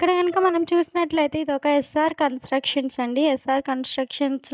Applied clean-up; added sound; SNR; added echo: neural mask model DeepFilterNet 3.